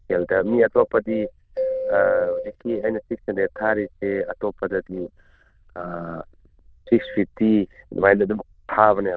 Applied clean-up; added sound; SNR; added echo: neural diffusion model UNIVERSE++.